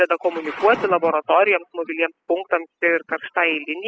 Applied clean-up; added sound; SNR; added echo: classical method spectral subtraction.